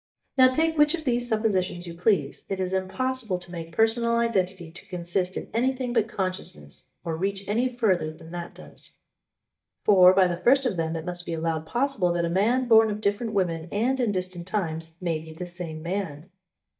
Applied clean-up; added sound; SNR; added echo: neural mask model DeepFilterNet 3.